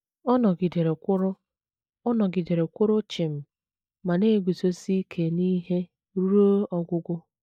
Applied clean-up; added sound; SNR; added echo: neural mask model DeepFilterNet 3.